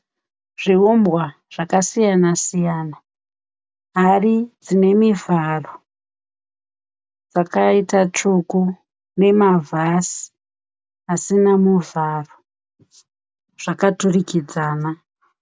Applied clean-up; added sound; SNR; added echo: none; none; none; none.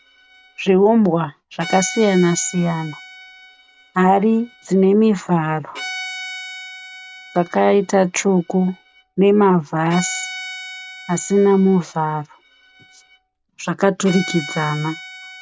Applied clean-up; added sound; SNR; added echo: none; Bowed string instrument; 16 dB; none.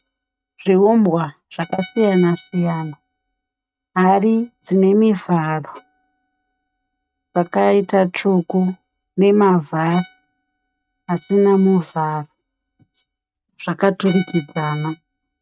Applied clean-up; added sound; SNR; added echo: neural mask model RNNoise.